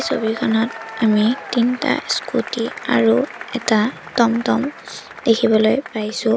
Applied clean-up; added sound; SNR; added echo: none; Applause / Crowd / Cheering; 15 dB; none.